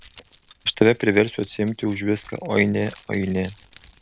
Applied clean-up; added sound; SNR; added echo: none; Keys jangling; 18 dB; none.